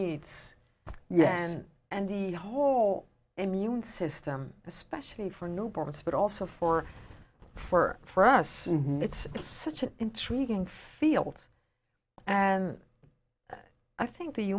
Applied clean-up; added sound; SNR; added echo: none; none; none; none.